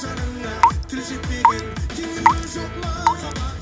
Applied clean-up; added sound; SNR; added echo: none; Raindrop / Drip / Water tap, faucet; -4 dB; reverberation time 0.5 s.